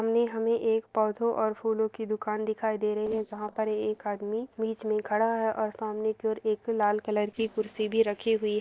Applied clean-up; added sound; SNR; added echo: neural separator model SepFormer DNS4.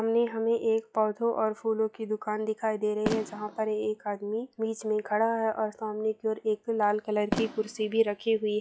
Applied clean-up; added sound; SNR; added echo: classical method log-MMSE.